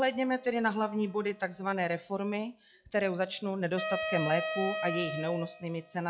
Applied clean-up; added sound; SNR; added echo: classical method log-MMSE.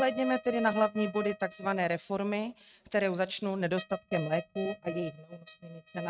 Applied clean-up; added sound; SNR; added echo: neural mask model RNNoise.